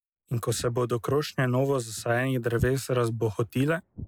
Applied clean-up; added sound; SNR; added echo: neural mask model Resemble Enhance denoiser.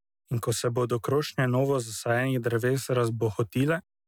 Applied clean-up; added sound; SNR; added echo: none; none; none; none.